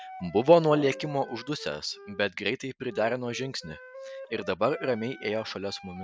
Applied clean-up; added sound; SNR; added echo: none; Brass instrument + Wind instrument, woodwind instrument; 17 dB; none.